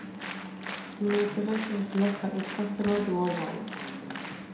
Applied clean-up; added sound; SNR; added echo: none; Applause; 10 dB; reverberation time 0.7 s.